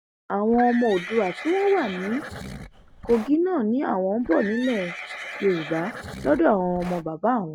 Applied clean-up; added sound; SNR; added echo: none; Livestock, farm animals, working animals; 12 dB; none.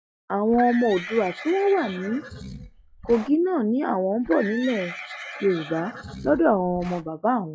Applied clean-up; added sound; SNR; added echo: classical method log-MMSE.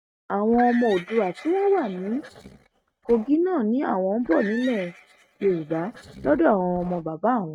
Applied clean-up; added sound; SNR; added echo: neural mask model RNNoise.